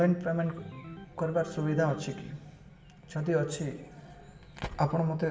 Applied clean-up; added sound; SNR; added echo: none; Organ; 17 dB; reverberation time 0.8 s.